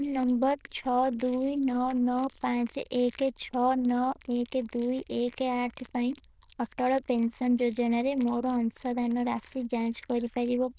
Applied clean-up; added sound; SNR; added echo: neural diffusion model UNIVERSE++.